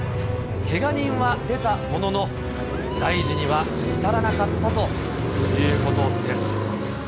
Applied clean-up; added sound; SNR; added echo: none; Car passing by; 0 dB; none.